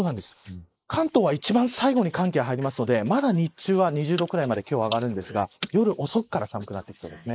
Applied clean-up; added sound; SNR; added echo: neural mask model Resemble Enhance denoiser.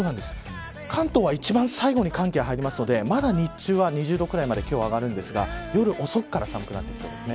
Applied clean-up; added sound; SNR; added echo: none; none; none; none.